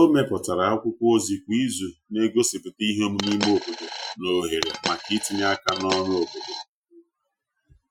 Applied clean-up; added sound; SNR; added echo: classical method Wiener filter.